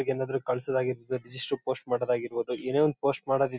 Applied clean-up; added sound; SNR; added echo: none; none; none; none.